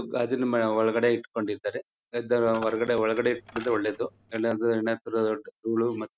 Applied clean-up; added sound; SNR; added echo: none; Coin (dropping); 18 dB; none.